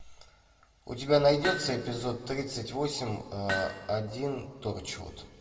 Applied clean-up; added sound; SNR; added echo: none; Hammer; 9 dB; reverberation time 1.4 s.